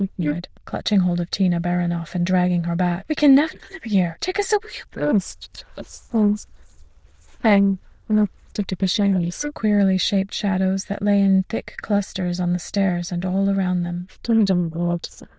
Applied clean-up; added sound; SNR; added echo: neural diffusion model UNIVERSE++.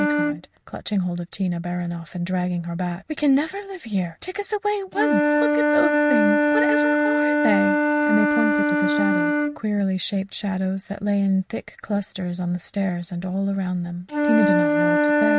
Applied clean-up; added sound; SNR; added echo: neural mask model RNNoise.